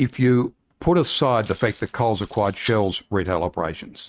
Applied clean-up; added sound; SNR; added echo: neural mask model RNNoise.